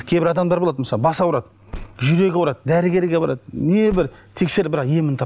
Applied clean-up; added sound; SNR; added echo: none; Car; 19 dB; none.